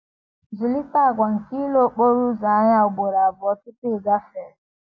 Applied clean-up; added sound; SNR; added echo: none; none; none; none.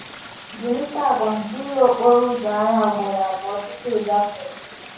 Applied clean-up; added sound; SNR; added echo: none; Stream; 15 dB; reverberation time 0.6 s.